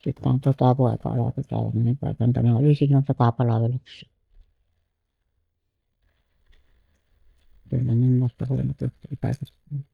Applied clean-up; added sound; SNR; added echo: neural mask model DeepFilterNet 3.